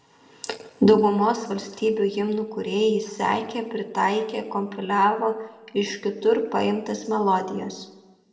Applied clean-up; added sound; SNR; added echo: none; none; none; reverberation time 0.8 s.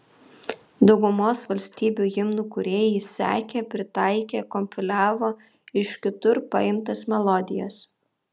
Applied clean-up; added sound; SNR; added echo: none; none; none; none.